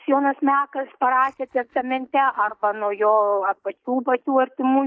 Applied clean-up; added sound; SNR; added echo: neural mask model DeepFilterNet 3.